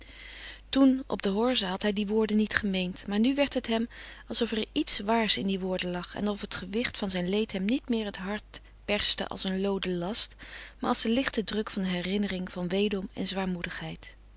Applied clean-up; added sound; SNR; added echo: none; none; none; none.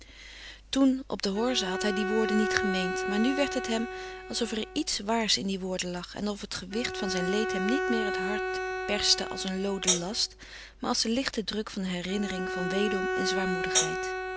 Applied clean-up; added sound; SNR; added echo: none; Bowed string instrument + Hi-hat; 3 dB; none.